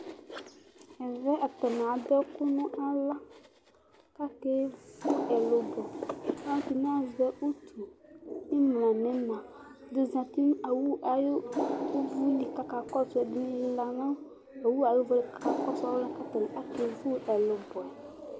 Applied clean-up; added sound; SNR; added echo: none; Water; 7 dB; none.